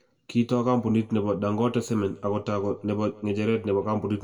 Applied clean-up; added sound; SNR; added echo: none; none; none; reverberation time 0.6 s.